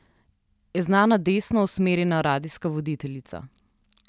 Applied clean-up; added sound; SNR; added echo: none; none; none; none.